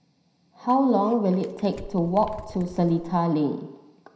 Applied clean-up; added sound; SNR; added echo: none; Crumpling, crinkling; 19 dB; reverberation time 0.9 s.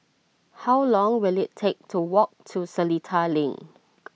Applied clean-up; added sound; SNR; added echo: none; none; none; none.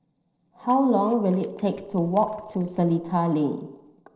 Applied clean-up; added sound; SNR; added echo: neural separator model SepFormer DNS4.